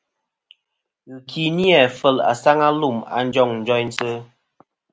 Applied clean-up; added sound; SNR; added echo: none; none; none; none.